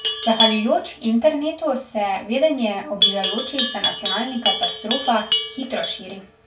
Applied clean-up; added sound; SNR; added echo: none; Livestock, farm animals, working animals; 1 dB; reverberation time 0.2 s.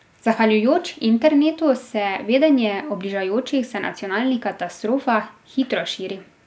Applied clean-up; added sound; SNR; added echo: none; none; none; none.